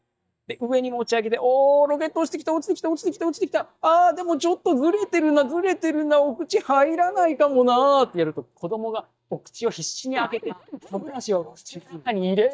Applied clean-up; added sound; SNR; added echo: neural mask model DeepFilterNet 3.